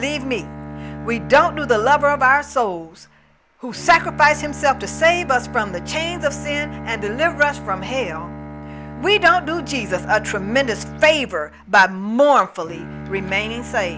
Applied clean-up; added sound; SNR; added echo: none; Bowed string instrument; 13 dB; none.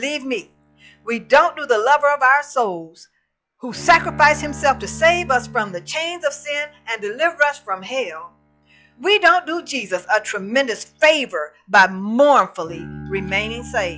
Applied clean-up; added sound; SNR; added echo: classical method log-MMSE.